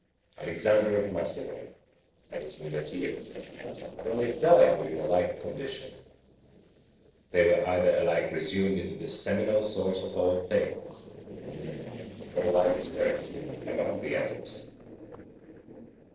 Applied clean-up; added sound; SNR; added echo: neural separator model SepFormer DNS4.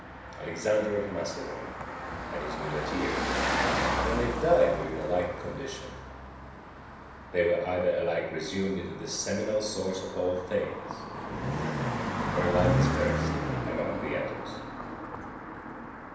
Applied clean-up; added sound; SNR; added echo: none; Car passing by; 2 dB; reverberation time 0.9 s.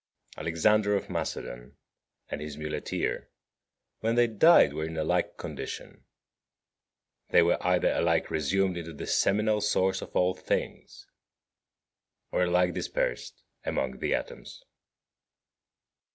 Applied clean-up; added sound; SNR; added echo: none; none; none; none.